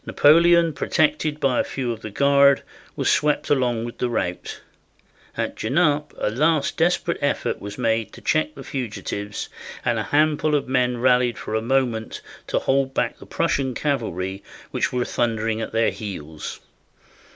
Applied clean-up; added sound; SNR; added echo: none; none; none; none.